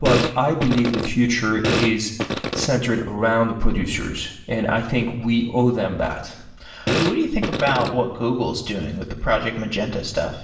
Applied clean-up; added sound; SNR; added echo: none; Fart; 3 dB; reverberation time 0.8 s.